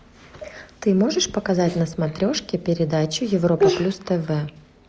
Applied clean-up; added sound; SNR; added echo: none; none; none; none.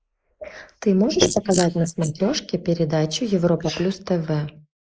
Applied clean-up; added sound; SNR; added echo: neural mask model Resemble Enhance denoiser.